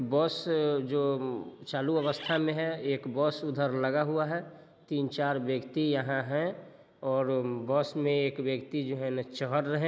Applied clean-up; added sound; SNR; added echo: none; Bird; 11 dB; none.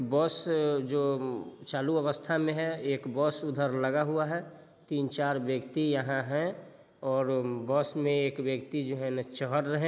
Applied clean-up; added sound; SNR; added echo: none; none; none; none.